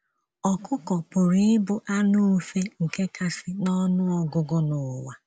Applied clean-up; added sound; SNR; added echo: none; none; none; none.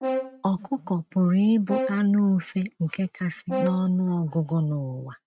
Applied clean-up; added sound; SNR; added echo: neural mask model RNNoise.